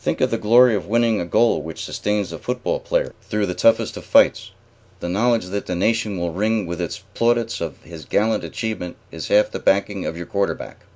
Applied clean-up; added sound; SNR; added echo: none; none; none; none.